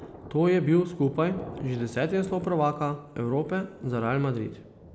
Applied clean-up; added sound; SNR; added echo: none; Thunder; 18 dB; none.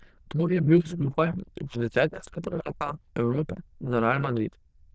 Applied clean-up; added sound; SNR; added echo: neural diffusion model UNIVERSE++.